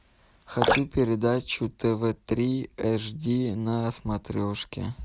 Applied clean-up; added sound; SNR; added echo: none; Drip; 4 dB; none.